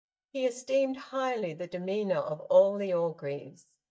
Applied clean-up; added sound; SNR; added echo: neural mask model DeepFilterNet 3.